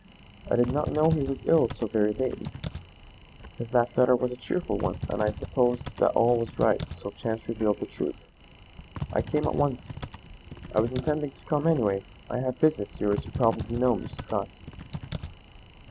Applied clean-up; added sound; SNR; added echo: none; Typing; 11 dB; none.